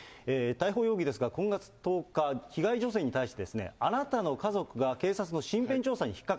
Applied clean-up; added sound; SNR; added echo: none; none; none; none.